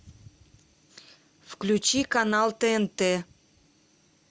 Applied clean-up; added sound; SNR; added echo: none; none; none; none.